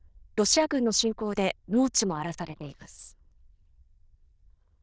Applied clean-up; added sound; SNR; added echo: neural diffusion model UNIVERSE++.